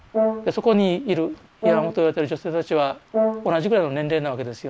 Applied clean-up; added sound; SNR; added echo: none; Brass instrument; 5 dB; none.